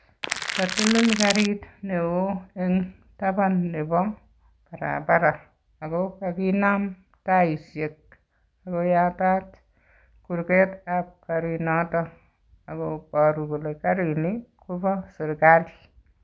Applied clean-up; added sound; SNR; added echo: none; Crackle; 3 dB; none.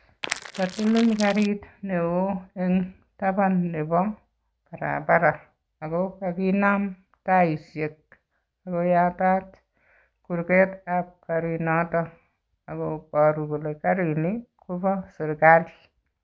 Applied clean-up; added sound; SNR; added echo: neural mask model RNNoise.